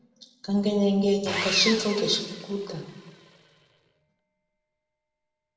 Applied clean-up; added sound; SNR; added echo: none; Sawing; 10 dB; reverberation time 1.2 s.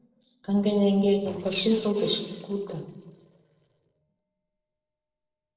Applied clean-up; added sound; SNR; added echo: neural separator model SepFormer DNS4.